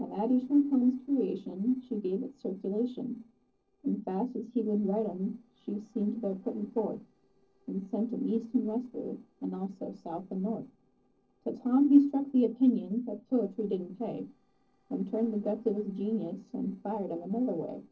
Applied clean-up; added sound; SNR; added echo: neural separator model SepFormer DNS4.